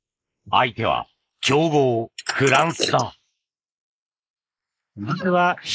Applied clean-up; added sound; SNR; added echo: neural mask model Resemble Enhance denoiser.